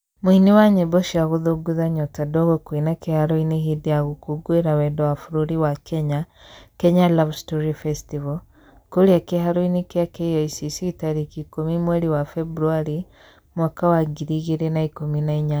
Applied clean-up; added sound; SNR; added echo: none; none; none; none.